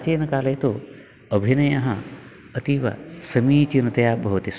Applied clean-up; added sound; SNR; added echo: none; none; none; none.